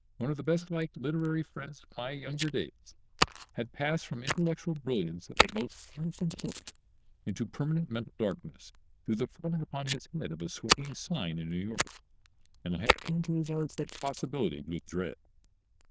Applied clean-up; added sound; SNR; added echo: neural diffusion model UNIVERSE++.